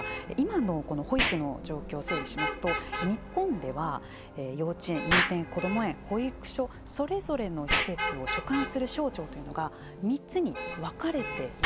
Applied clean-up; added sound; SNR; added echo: none; Explosion + Traffic noise, roadway noise / Vehicle horn, car horn, honking; 3 dB; none.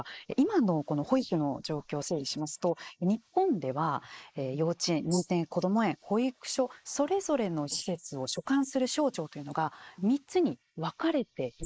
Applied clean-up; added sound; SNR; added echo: neural mask model Resemble Enhance denoiser.